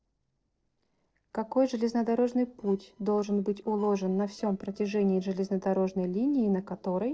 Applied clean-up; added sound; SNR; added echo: neural separator model SepFormer DNS4.